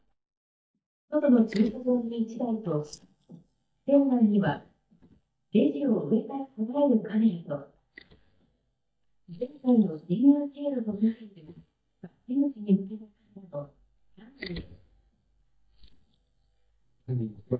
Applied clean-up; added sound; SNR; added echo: neural mask model DeepFilterNet 3.